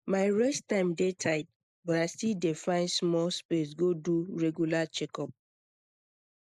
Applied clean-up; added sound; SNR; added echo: neural mask model Resemble Enhance denoiser.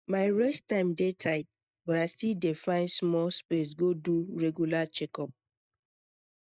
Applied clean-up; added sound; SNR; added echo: neural mask model DeepFilterNet 3.